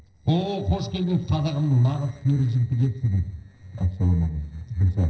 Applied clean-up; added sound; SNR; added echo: neural separator model SepFormer DNS4.